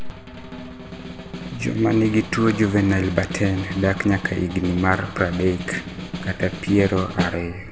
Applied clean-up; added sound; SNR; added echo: none; Snare drum; 10 dB; none.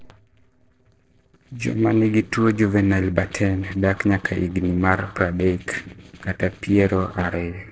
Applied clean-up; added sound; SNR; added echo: neural separator model SepFormer DNS4.